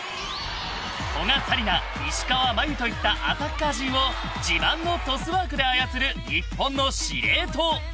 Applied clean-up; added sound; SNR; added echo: none; none; none; none.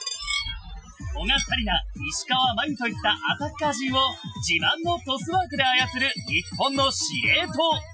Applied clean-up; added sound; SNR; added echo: classical method Wiener filter.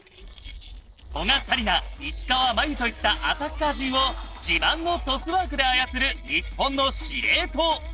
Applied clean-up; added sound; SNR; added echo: neural separator model SepFormer DNS4.